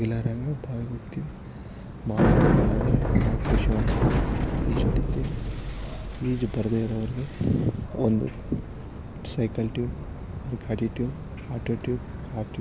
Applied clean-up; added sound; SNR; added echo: none; Bicycle; -2 dB; none.